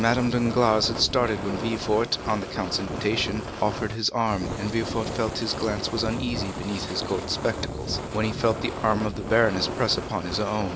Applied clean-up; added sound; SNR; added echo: none; Fire; 6 dB; none.